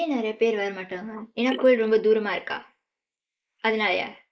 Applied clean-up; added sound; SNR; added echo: neural mask model Resemble Enhance denoiser.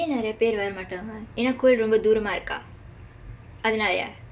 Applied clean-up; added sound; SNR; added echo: none; none; none; none.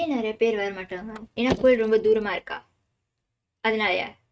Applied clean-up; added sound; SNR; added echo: neural mask model RNNoise.